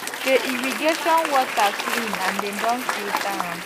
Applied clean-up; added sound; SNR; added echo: none; Applause / Crowd; 3 dB; none.